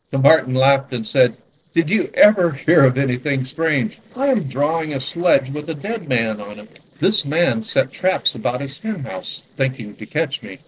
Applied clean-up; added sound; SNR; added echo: neural separator model SepFormer DNS4.